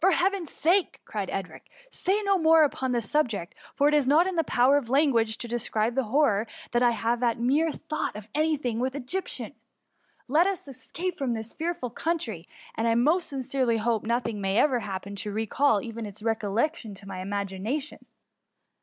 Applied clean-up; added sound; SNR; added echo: none; none; none; none.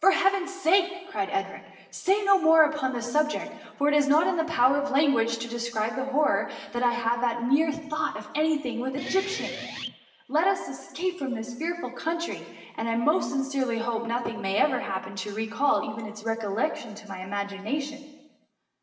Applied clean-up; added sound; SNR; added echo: none; Guitar; 12 dB; reverberation time 1.1 s.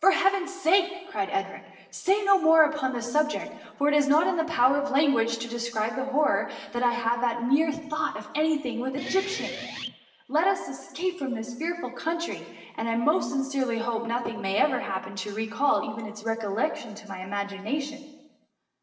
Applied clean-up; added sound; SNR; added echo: neural separator model SepFormer DNS4.